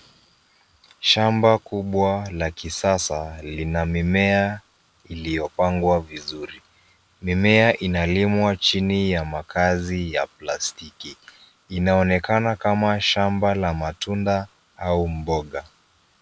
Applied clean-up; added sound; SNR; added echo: none; none; none; none.